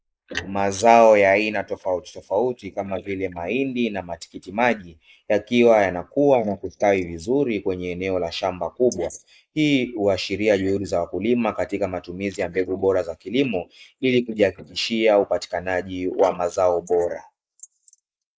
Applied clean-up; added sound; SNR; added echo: neural mask model Resemble Enhance denoiser.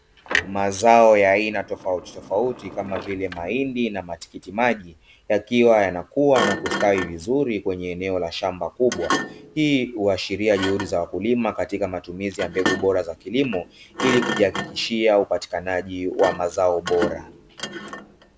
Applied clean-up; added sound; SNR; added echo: none; Thump, thud; 10 dB; none.